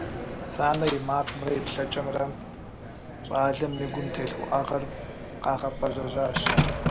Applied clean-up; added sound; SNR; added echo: none; Slam; 3 dB; none.